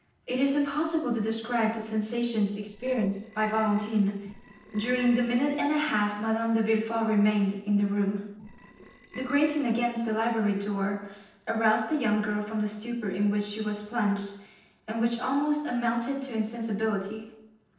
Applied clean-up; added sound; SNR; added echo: neural separator model SepFormer DNS4.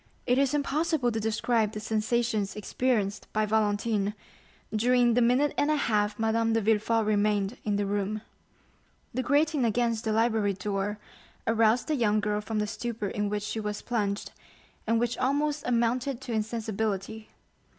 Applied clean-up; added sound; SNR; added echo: none; none; none; none.